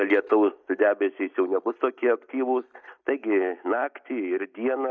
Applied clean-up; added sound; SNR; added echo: neural mask model DeepFilterNet 3.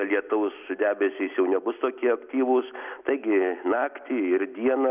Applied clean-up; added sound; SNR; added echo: none; none; none; none.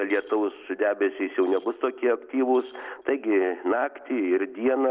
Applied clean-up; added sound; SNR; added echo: neural separator model SepFormer DNS4.